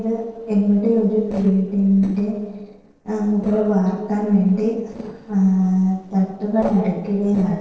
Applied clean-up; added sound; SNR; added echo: neural separator model SepFormer DNS4.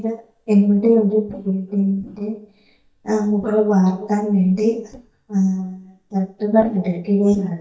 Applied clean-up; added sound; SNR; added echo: neural mask model DeepFilterNet 3.